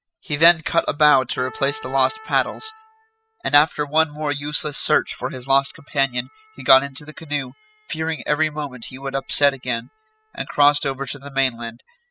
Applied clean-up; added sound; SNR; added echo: classical method spectral subtraction.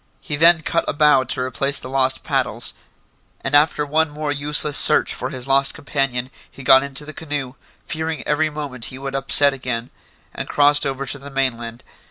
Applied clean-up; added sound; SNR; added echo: none; none; none; none.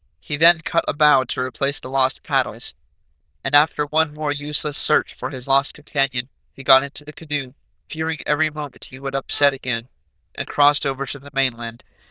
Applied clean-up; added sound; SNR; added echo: neural diffusion model UNIVERSE++.